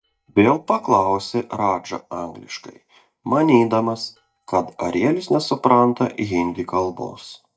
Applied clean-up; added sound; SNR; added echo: neural mask model DeepFilterNet 3.